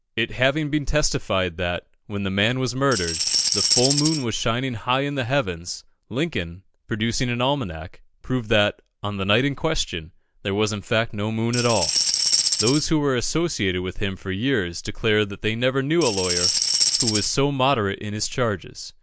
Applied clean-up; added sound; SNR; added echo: none; Tambourine; -2 dB; none.